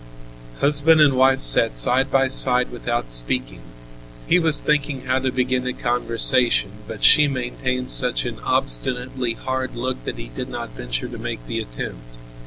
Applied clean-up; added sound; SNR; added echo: none; none; none; none.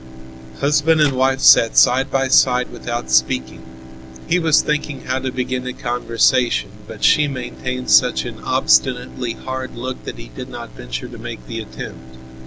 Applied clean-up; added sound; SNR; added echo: none; Typewriter + Bowed string instrument; 18 dB; none.